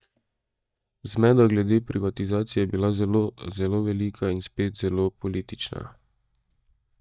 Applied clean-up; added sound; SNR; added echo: neural mask model DeepFilterNet 3.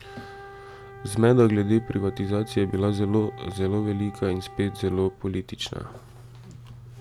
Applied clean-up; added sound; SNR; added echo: none; Wind instrument, woodwind instrument; 19 dB; none.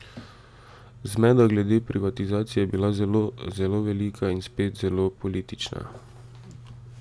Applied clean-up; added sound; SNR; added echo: none; none; none; none.